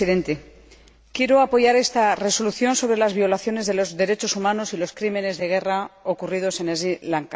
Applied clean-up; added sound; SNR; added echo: none; none; none; none.